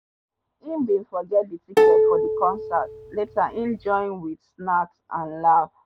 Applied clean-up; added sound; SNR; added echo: none; Plucked string instrument; -4 dB; none.